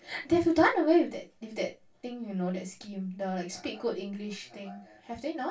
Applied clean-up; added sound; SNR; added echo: none; none; none; reverberation time 0.2 s.